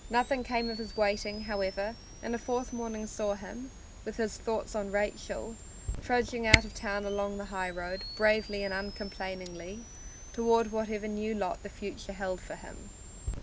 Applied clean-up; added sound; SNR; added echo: none; Camera; 6 dB; none.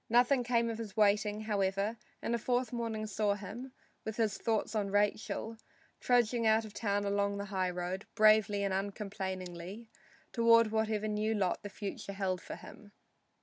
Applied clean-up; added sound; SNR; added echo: none; none; none; none.